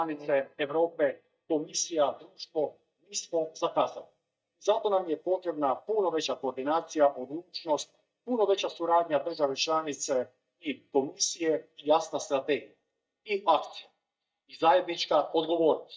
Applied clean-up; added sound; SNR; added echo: neural mask model DeepFilterNet 3.